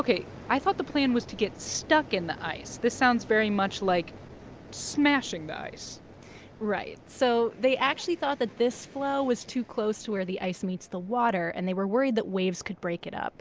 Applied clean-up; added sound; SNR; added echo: none; none; none; none.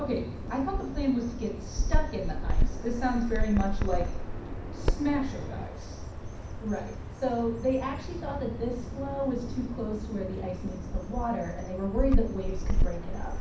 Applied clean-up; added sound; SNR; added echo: none; Bird vocalization, bird call, bird song; -2 dB; reverberation time 0.6 s.